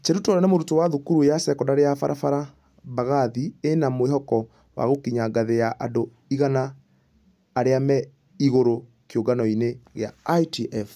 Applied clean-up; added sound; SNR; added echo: none; none; none; none.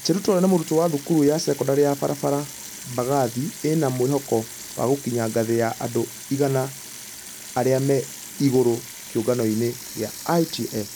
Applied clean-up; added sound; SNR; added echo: none; Sink (filling or washing) / Water tap, faucet; 15 dB; none.